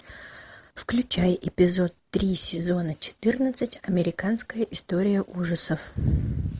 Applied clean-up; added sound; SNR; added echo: none; none; none; none.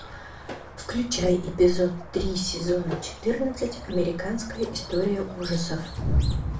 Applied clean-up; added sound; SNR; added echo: none; Squeak; 15 dB; reverberation time 0.3 s.